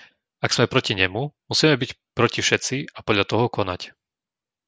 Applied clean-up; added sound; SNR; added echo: none; none; none; none.